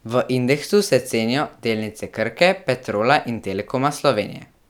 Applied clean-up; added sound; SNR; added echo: none; none; none; none.